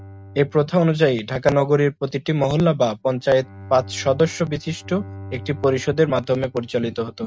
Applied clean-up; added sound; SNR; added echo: neural mask model RNNoise.